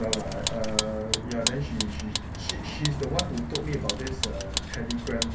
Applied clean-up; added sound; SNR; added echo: none; Vehicle; -1 dB; reverberation time 0.3 s.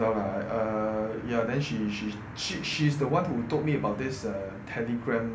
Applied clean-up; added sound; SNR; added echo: none; none; none; none.